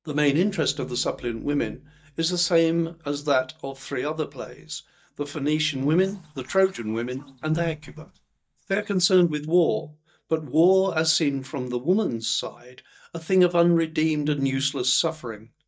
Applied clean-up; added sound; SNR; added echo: neural mask model DeepFilterNet 3.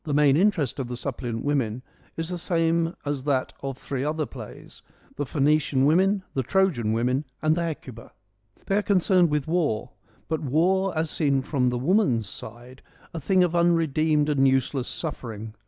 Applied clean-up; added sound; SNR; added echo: none; none; none; none.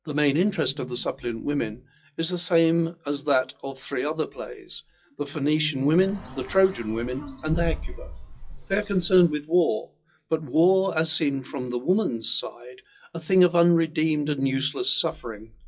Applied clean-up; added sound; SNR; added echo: classical method WPE with log-MMSE.